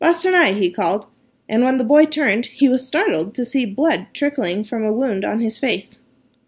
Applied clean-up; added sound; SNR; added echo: none; none; none; none.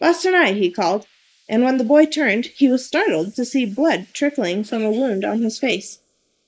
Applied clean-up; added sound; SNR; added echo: neural mask model Resemble Enhance denoiser.